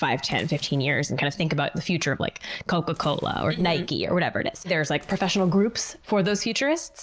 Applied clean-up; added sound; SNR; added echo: neural separator model SepFormer DNS4.